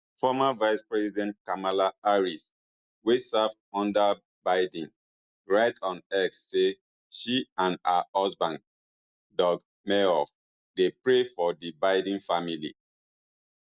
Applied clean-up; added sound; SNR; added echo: none; none; none; none.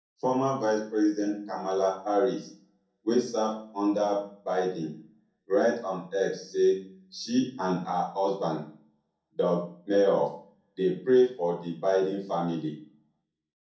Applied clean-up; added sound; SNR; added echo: none; none; none; reverberation time 0.6 s.